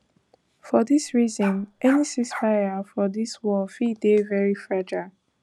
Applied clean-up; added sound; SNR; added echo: none; Bark; 13 dB; none.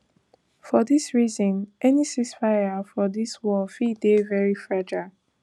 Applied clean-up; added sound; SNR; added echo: none; none; none; none.